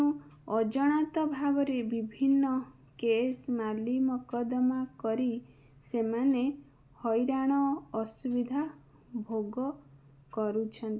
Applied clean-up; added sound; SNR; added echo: none; none; none; none.